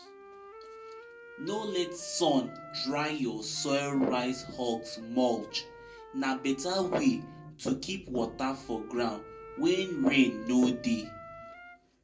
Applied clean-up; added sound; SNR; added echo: none; Wind instrument, woodwind instrument; 17 dB; reverberation time 0.2 s.